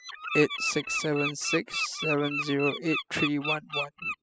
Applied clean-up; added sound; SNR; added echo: classical method spectral subtraction.